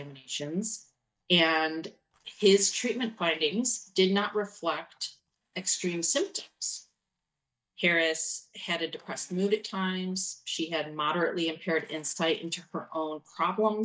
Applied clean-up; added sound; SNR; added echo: neural mask model DeepFilterNet 3.